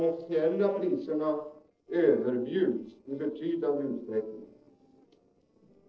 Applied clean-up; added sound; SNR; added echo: neural separator model SepFormer DNS4.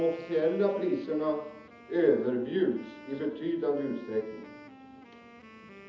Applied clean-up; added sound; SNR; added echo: none; Wind instrument, woodwind instrument; 20 dB; reverberation time 0.7 s.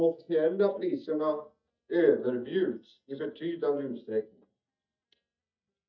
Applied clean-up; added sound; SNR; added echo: neural mask model DeepFilterNet 3.